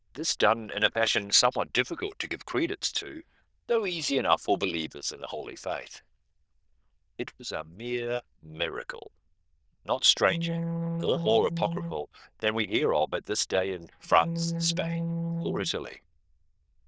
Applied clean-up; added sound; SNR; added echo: neural diffusion model UNIVERSE++.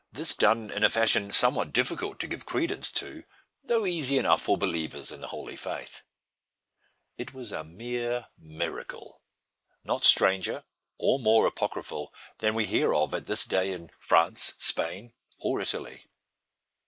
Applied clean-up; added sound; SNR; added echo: neural mask model Resemble Enhance denoiser.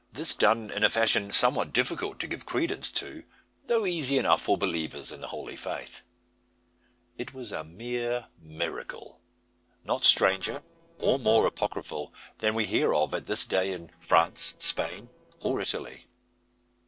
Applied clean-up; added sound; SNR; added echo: neural separator model SepFormer DNS4.